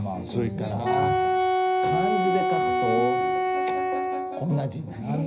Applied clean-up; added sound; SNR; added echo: none; Wind instrument, woodwind instrument; -4 dB; reverberation time 0.5 s.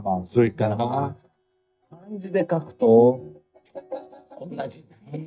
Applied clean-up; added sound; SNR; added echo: neural mask model DeepFilterNet 3.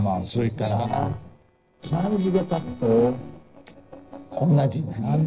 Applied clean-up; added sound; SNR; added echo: neural separator model SepFormer DNS4.